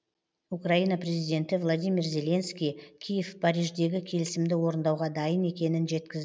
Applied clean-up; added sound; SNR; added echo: none; none; none; none.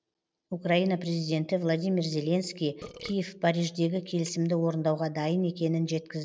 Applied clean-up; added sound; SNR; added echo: neural separator model SepFormer DNS4.